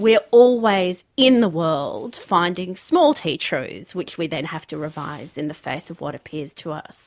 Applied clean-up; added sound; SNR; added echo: none; none; none; none.